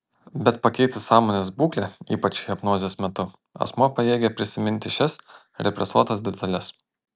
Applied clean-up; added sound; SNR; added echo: none; none; none; none.